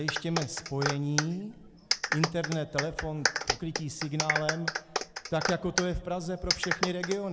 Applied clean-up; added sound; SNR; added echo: none; Clapping; 1 dB; none.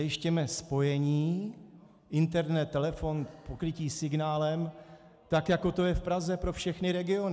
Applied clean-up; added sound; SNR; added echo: none; none; none; none.